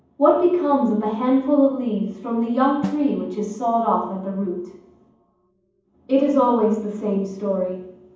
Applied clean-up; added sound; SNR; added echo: none; Snare drum; 16 dB; reverberation time 1.2 s.